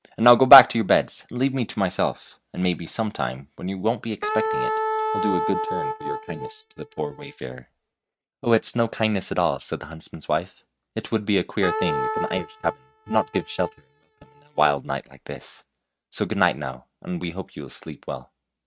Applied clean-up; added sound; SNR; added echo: neural mask model RNNoise.